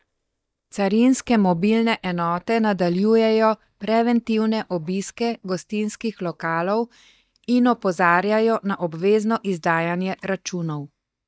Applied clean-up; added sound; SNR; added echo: neural mask model DeepFilterNet 3.